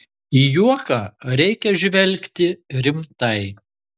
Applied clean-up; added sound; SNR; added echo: none; none; none; none.